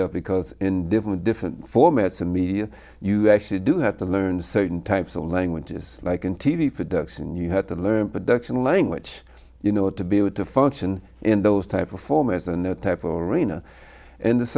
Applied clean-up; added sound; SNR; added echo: none; none; none; none.